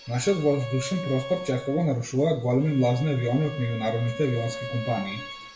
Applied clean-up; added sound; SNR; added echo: none; Bowed string instrument; 13 dB; reverberation time 0.5 s.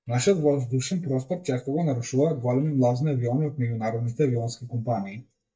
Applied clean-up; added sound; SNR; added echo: neural mask model DeepFilterNet 3.